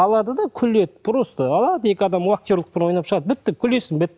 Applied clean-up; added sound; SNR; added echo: none; none; none; none.